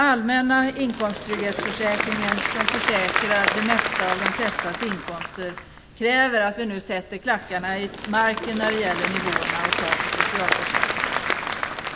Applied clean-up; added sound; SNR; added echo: none; Applause / Crowd; 1 dB; none.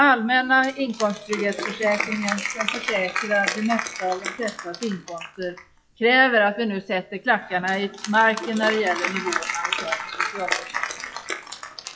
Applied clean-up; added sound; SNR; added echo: classical method log-MMSE.